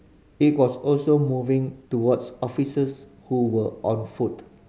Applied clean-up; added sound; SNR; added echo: none; none; none; none.